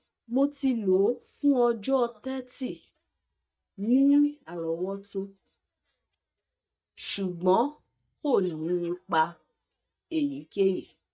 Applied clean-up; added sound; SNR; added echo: neural mask model DeepFilterNet 3.